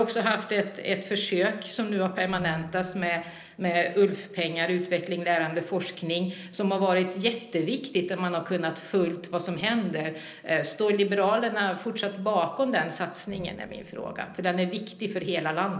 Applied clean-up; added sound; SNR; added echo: neural separator model SepFormer DNS4.